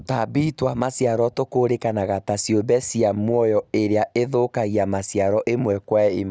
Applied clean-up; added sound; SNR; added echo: none; none; none; none.